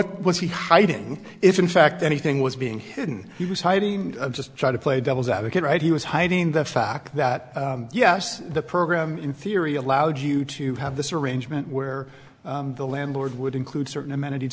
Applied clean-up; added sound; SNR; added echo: none; none; none; none.